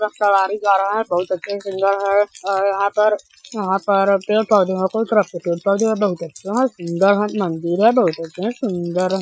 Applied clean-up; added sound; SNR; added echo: classical method Wiener filter.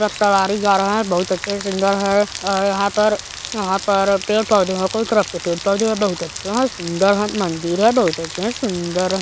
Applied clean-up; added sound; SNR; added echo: none; Rain; 13 dB; none.